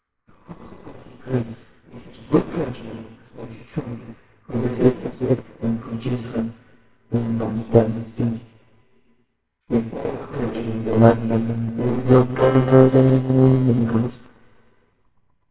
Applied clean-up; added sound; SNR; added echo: neural separator model SepFormer WHAMR!.